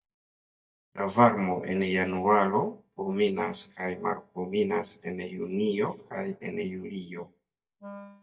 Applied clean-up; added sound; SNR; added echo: neural mask model DeepFilterNet 3.